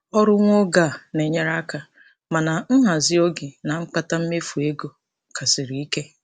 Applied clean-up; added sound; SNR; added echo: none; none; none; none.